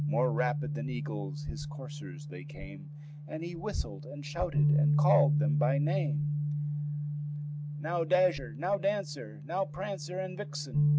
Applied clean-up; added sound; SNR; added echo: none; Bass guitar; -2 dB; none.